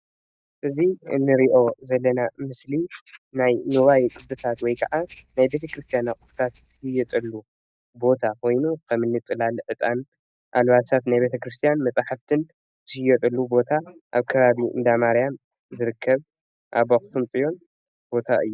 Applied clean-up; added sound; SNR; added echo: neural mask model DeepFilterNet 3.